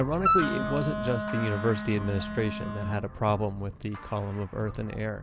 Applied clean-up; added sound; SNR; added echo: none; Wind instrument, woodwind instrument; 2 dB; none.